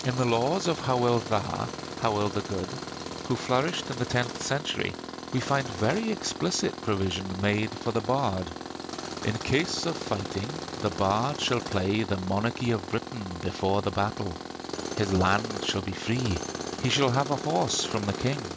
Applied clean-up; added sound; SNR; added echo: none; Tools; 8 dB; none.